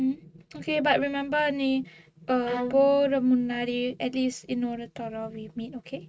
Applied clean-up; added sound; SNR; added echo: neural mask model RNNoise.